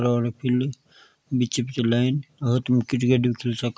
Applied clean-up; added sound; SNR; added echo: none; none; none; none.